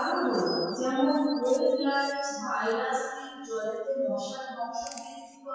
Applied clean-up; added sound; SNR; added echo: classical method WPE with log-MMSE.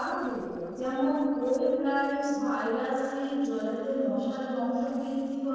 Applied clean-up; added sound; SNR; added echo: neural separator model SepFormer DNS4.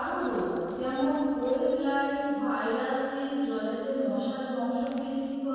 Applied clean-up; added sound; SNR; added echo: none; Chirp, tweet; 19 dB; reverberation time 2.1 s.